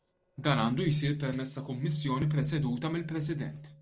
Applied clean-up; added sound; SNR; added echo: neural separator model SepFormer DNS4.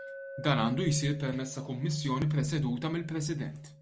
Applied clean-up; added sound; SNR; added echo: none; Glass; 17 dB; none.